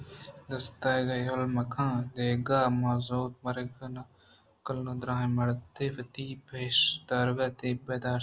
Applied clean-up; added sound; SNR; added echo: none; none; none; none.